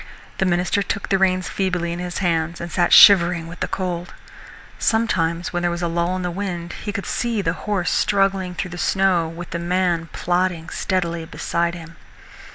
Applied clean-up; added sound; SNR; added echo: none; none; none; none.